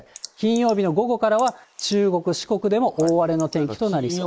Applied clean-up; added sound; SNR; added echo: neural mask model Resemble Enhance denoiser.